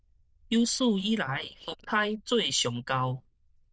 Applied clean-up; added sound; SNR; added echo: neural diffusion model UNIVERSE++.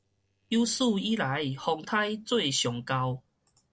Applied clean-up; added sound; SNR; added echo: neural separator model SepFormer DNS4.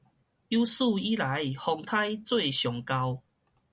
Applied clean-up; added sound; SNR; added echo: none; none; none; none.